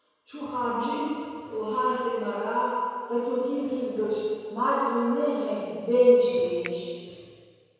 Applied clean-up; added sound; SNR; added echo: none; Finger snapping; 15 dB; reverberation time 1.9 s.